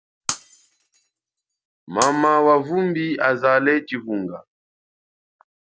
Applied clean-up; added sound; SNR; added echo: none; Shatter; 13 dB; none.